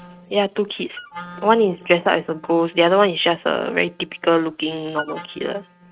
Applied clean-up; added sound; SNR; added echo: neural mask model RNNoise.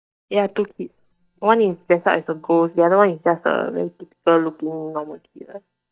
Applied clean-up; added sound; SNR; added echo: neural mask model DeepFilterNet 3.